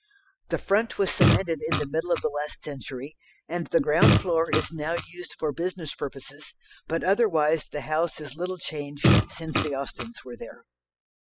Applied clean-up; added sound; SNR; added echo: classical method spectral subtraction.